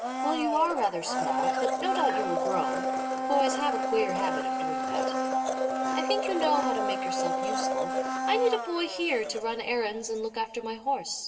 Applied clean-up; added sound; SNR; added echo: none; Domestic sounds, home sounds; -1 dB; reverberation time 1.6 s.